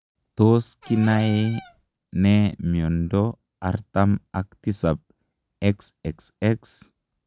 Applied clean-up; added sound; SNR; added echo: none; Cupboard open or close / Door; 18 dB; none.